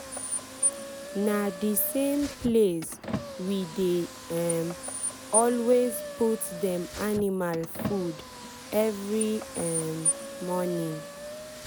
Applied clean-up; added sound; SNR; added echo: none; Car; 7 dB; none.